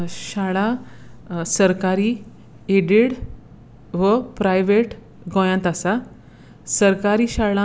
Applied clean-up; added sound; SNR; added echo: none; none; none; none.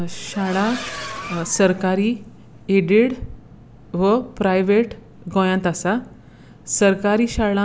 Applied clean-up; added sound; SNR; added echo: none; Accelerating, revving, vroom; 12 dB; none.